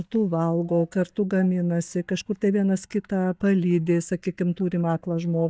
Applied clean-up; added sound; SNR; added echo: neural mask model DeepFilterNet 3.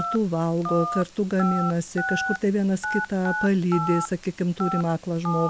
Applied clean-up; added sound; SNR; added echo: none; Telephone; 6 dB; none.